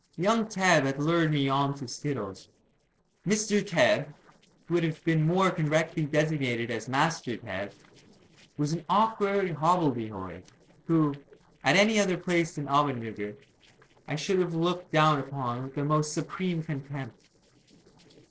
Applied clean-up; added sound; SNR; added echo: neural separator model SepFormer DNS4.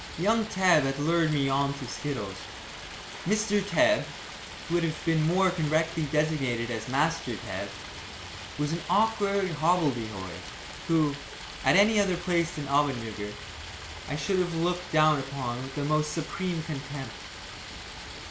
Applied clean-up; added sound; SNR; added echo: none; Stream; 12 dB; none.